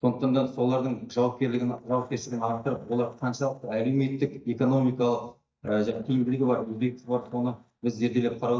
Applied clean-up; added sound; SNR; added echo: neural mask model DeepFilterNet 3.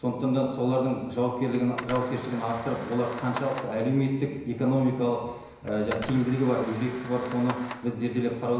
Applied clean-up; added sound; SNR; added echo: none; Camera; 15 dB; reverberation time 1.0 s.